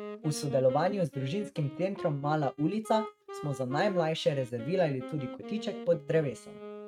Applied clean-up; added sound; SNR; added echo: neural mask model RNNoise.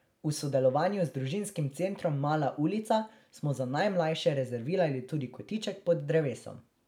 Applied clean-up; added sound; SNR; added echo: none; none; none; none.